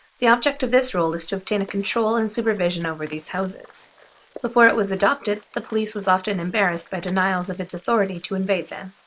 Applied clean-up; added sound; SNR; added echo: neural mask model Resemble Enhance denoiser.